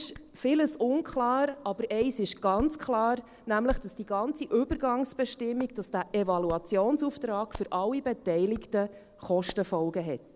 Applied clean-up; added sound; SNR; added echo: none; Hands; 17 dB; none.